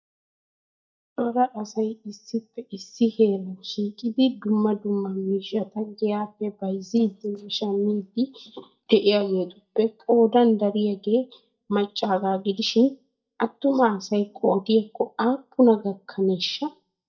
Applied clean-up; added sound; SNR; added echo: neural mask model DeepFilterNet 3.